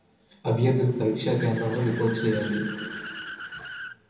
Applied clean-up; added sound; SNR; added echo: none; Accelerating, revving, vroom / Car; 13 dB; reverberation time 0.7 s.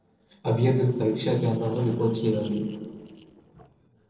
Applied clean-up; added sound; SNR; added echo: neural separator model SepFormer DNS4.